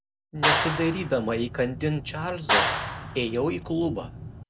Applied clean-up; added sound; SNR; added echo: none; Clapping; 1 dB; none.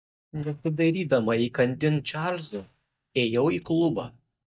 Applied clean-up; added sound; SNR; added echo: neural mask model DeepFilterNet 3.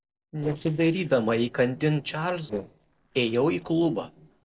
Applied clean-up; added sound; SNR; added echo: neural separator model SepFormer DNS4.